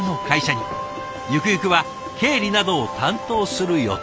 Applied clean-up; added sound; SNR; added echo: none; none; none; none.